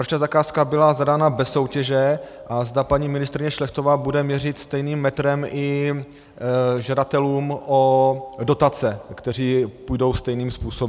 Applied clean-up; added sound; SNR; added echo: none; none; none; none.